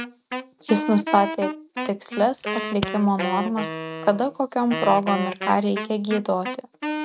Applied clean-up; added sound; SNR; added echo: neural mask model RNNoise.